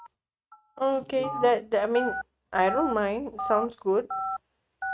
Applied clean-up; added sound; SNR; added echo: neural mask model RNNoise.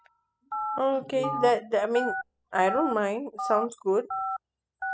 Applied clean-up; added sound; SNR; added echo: classical method spectral subtraction.